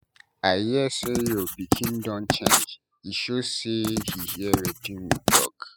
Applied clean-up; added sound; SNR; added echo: classical method spectral subtraction.